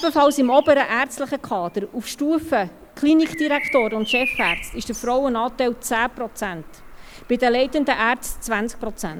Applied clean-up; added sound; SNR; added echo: none; Bird vocalization, bird call, bird song; 12 dB; none.